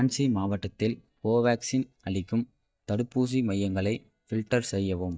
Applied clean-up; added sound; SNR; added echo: neural mask model DeepFilterNet 3.